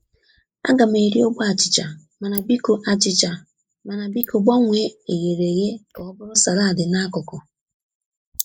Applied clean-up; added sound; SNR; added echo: neural mask model Resemble Enhance denoiser.